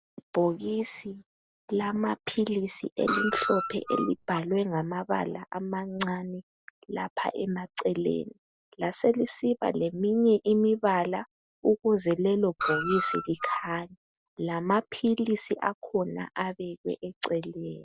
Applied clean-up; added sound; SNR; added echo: none; Screech; 3 dB; none.